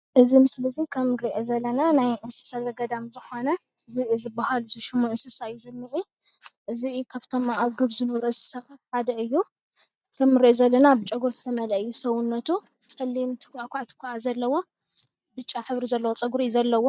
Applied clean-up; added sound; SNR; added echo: neural mask model DeepFilterNet 3.